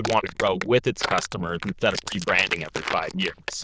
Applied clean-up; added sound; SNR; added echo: neural diffusion model UNIVERSE++.